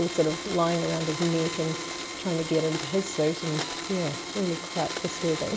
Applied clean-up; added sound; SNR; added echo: none; Domestic sounds, home sounds; 6 dB; none.